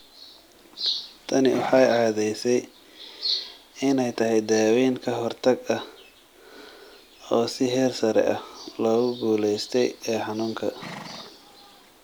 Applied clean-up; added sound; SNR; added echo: none; Livestock, farm animals, working animals; 20 dB; none.